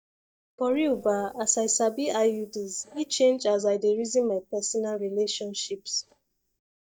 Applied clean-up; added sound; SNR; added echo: neural mask model DeepFilterNet 3.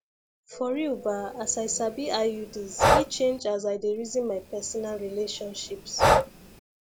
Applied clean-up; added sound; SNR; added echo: none; Breathing; -1 dB; none.